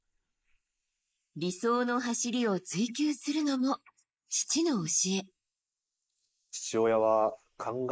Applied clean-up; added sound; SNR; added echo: neural mask model Resemble Enhance denoiser.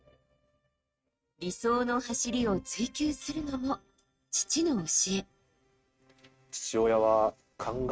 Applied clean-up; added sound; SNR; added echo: neural mask model RNNoise.